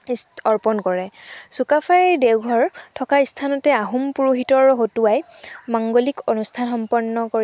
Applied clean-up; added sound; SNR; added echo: none; none; none; none.